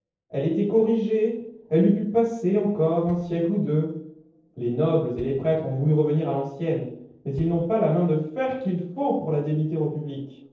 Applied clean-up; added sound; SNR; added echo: neural separator model SepFormer DNS4.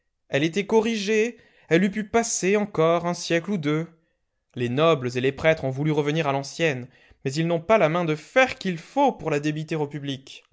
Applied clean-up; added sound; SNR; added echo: none; none; none; none.